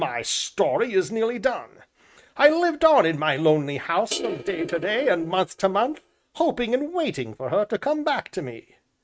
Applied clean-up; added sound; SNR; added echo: neural mask model RNNoise.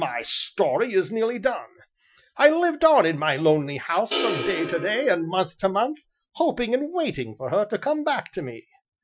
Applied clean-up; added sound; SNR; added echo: classical method Wiener filter.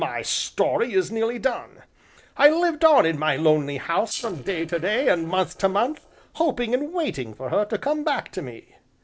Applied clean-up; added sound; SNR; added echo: neural separator model SepFormer DNS4.